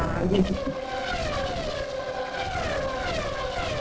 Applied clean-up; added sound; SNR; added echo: neural separator model SepFormer DNS4.